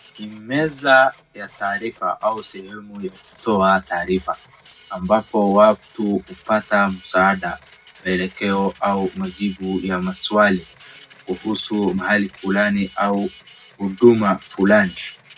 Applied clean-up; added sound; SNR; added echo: none; Printer; 19 dB; reverberation time 0.3 s.